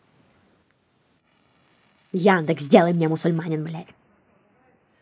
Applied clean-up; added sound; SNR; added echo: neural mask model Resemble Enhance denoiser.